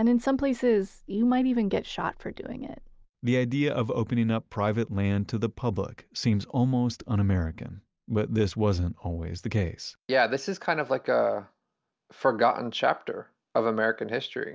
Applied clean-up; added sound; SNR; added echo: none; none; none; none.